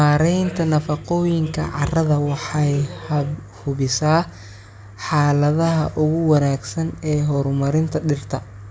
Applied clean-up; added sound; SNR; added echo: none; none; none; none.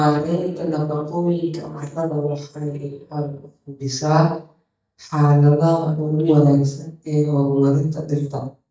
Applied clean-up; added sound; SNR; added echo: neural mask model DeepFilterNet 3.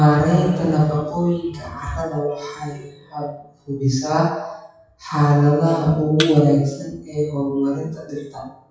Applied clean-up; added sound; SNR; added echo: classical method WPE with log-MMSE.